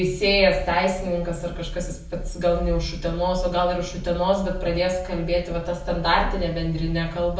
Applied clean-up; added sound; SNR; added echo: none; none; none; reverberation time 0.3 s.